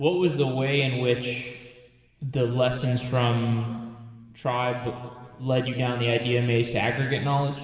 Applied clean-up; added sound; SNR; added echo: none; none; none; reverberation time 1.8 s.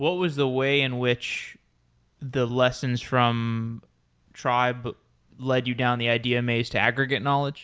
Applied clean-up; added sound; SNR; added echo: none; none; none; none.